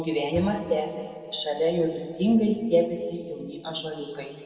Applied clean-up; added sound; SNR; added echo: none; Bowed string instrument; 17 dB; reverberation time 2.1 s.